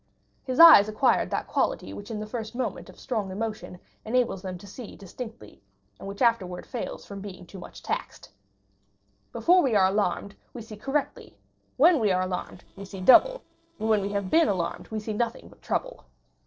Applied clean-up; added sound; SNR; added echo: neural separator model SepFormer DNS4.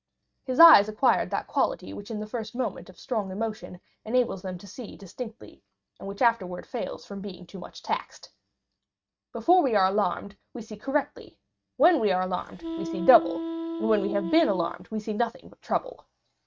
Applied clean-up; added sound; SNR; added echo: neural mask model RNNoise.